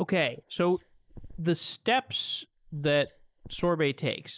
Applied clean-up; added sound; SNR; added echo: neural mask model Resemble Enhance denoiser.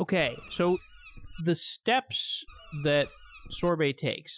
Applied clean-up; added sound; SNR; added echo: classical method Wiener filter.